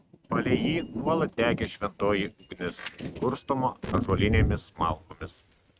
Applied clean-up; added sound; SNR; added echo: neural mask model RNNoise.